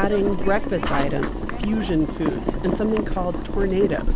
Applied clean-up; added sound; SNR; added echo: none; Boiling; 0 dB; none.